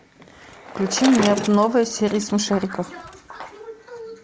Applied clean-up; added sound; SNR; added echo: none; Bicycle; 13 dB; none.